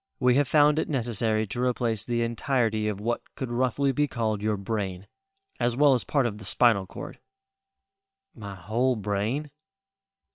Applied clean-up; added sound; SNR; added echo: neural separator model SepFormer WHAM!.